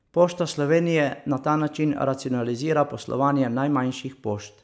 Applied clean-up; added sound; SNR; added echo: none; none; none; none.